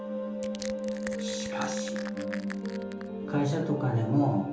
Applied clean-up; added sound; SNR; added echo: none; Crushing; 16 dB; reverberation time 1.2 s.